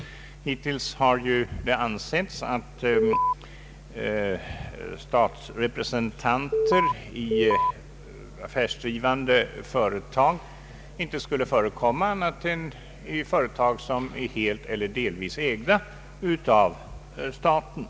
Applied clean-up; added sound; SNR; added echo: none; Alarm; -4 dB; none.